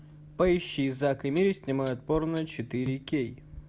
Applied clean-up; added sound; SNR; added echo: none; Hi-hat; 16 dB; none.